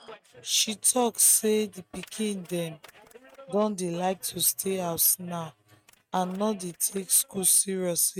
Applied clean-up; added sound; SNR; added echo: neural mask model RNNoise.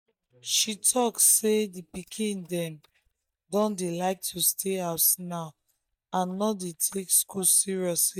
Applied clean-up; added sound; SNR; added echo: neural mask model DeepFilterNet 3.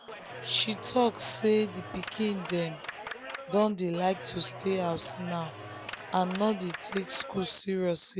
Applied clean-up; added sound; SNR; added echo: none; Clapping; 14 dB; none.